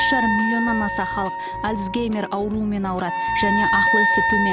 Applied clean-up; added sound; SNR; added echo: none; Wind instrument, woodwind instrument; -1 dB; none.